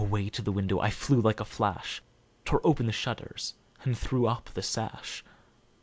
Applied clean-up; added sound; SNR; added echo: none; none; none; none.